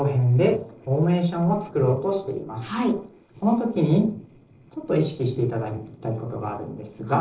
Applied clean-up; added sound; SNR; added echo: neural separator model SepFormer DNS4.